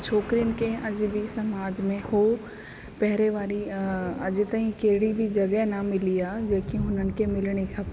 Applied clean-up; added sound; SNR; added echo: none; Thunder / Rain; 14 dB; none.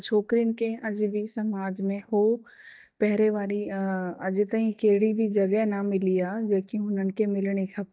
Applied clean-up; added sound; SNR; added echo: neural mask model DeepFilterNet 3.